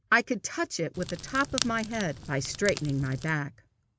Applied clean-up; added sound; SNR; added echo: none; Crackle; 9 dB; none.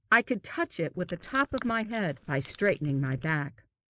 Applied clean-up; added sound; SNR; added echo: neural mask model Resemble Enhance denoiser.